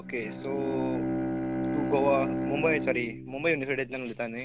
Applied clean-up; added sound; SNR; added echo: none; Bowed string instrument; 2 dB; none.